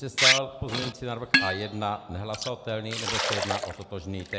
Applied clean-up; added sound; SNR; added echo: none; Liquid; -3 dB; none.